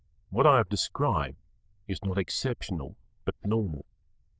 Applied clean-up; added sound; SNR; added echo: neural diffusion model UNIVERSE++.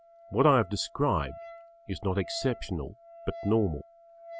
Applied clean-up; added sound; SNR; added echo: none; Wind instrument, woodwind instrument; 17 dB; none.